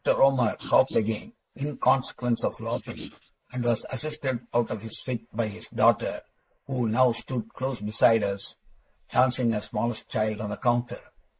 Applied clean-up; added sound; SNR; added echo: neural mask model Resemble Enhance denoiser.